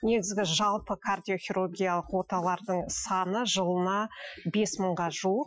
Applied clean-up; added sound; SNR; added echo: classical method Wiener filter.